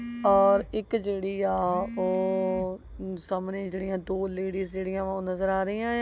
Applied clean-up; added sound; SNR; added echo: none; none; none; none.